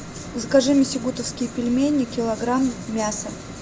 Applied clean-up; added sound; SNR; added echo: none; none; none; none.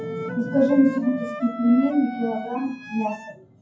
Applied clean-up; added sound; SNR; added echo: classical method WPE with log-MMSE.